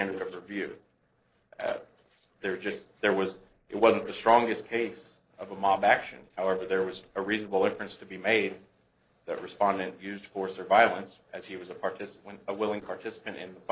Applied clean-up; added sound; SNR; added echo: neural separator model SepFormer DNS4.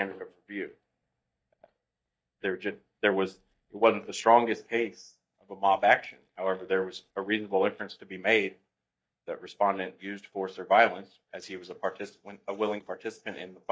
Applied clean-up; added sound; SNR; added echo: neural mask model DeepFilterNet 3.